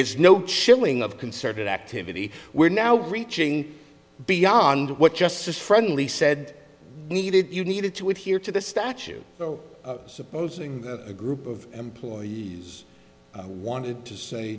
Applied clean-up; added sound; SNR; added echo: none; none; none; none.